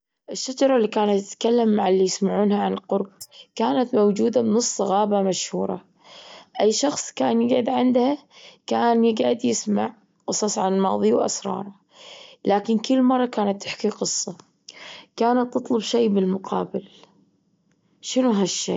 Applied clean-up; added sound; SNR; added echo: neural mask model DeepFilterNet 3.